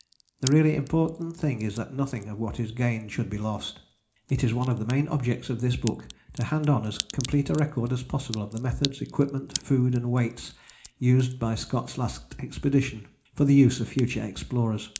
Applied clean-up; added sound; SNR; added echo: none; Crack; 18 dB; reverberation time 0.4 s.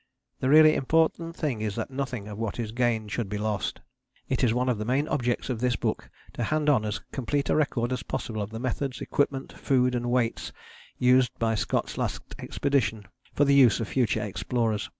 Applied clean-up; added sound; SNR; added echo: none; none; none; none.